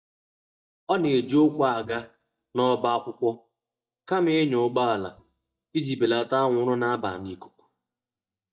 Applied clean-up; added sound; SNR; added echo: neural mask model DeepFilterNet 3.